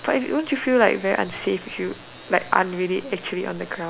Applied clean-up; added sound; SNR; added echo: none; none; none; none.